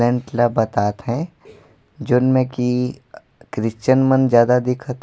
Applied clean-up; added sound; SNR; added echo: none; none; none; none.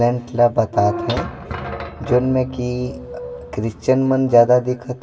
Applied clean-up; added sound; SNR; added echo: none; Squeak / Thump, thud; 10 dB; reverberation time 1.8 s.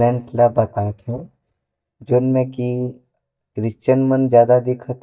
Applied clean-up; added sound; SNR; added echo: neural mask model DeepFilterNet 3.